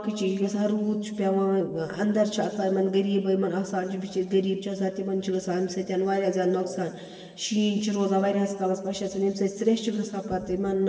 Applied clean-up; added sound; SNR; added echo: neural separator model SepFormer DNS4.